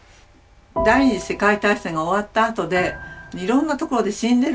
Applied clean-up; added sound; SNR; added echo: none; none; none; none.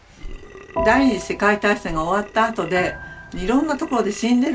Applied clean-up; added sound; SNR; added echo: none; Burping, eructation; 17 dB; none.